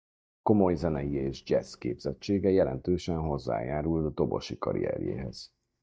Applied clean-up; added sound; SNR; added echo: neural mask model DeepFilterNet 3.